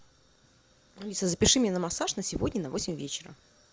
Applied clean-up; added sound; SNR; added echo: none; none; none; none.